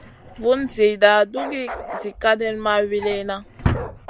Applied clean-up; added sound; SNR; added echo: none; Drawer open or close + Bark; 9 dB; none.